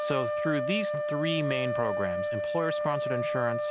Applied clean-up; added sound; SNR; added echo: none; Wind instrument, woodwind instrument; -2 dB; none.